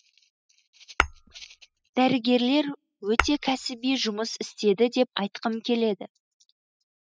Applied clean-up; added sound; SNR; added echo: classical method spectral subtraction.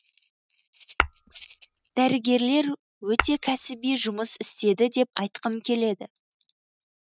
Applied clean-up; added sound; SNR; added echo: neural mask model RNNoise.